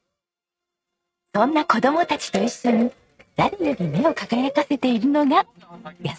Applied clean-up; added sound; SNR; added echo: neural mask model RNNoise.